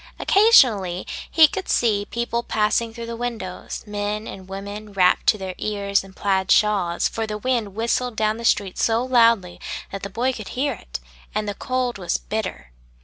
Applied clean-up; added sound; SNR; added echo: none; none; none; none.